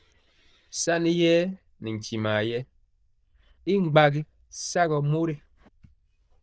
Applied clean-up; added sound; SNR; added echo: neural diffusion model UNIVERSE++.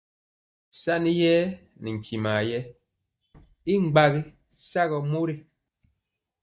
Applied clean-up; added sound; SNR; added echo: neural mask model DeepFilterNet 3.